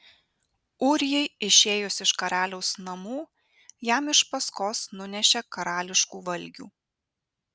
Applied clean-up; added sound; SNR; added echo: none; none; none; none.